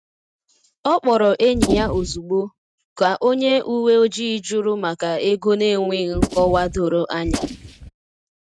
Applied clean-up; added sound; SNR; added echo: neural mask model RNNoise.